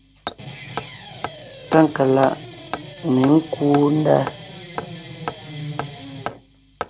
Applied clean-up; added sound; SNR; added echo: none; Guitar + Hammer; 11 dB; none.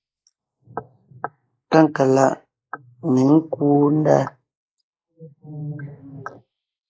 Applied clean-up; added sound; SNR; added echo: neural mask model Resemble Enhance denoiser.